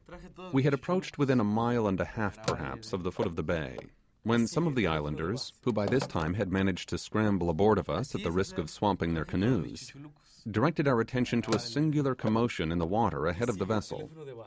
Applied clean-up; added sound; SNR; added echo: none; Telephone; 15 dB; none.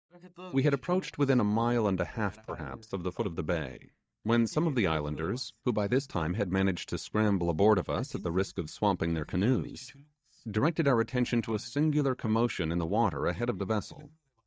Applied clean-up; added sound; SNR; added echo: neural mask model DeepFilterNet 3.